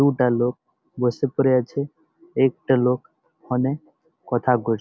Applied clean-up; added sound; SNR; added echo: none; none; none; none.